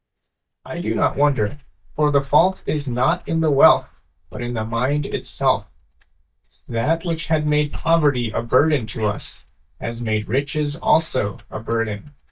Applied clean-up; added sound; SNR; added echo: neural mask model DeepFilterNet 3.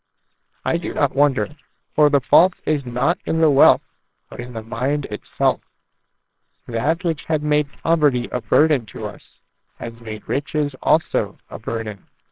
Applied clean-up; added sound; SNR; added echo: neural separator model SepFormer WHAMR!.